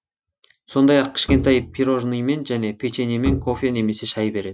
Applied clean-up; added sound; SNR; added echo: neural mask model RNNoise.